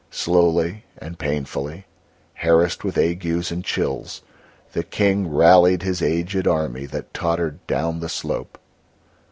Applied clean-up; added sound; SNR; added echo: none; none; none; none.